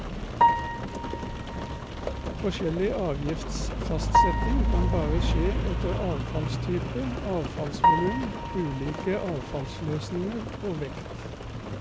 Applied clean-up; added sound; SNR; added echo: none; Rain + Piano; -4 dB; none.